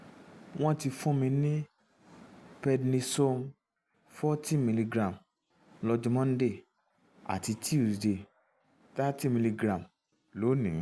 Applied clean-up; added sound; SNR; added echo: none; none; none; none.